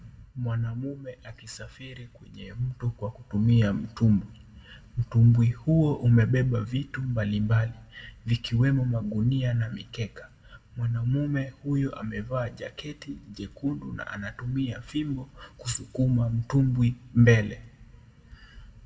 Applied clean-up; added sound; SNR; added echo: none; none; none; reverberation time 0.9 s.